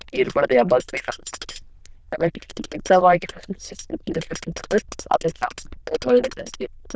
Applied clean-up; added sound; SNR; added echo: neural diffusion model UNIVERSE++.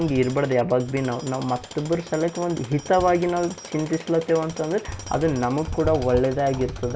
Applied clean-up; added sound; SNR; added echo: none; Tools; 18 dB; none.